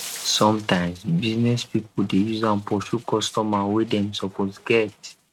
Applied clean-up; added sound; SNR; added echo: neural mask model RNNoise.